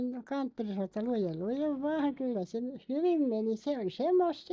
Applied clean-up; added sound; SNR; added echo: neural mask model DeepFilterNet 3.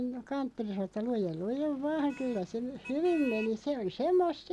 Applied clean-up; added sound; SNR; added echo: none; Motor vehicle (road); 19 dB; none.